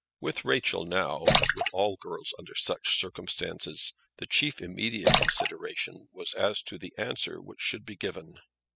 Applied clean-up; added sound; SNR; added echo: classical method spectral subtraction.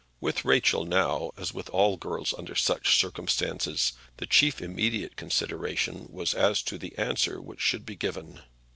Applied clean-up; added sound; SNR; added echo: none; none; none; none.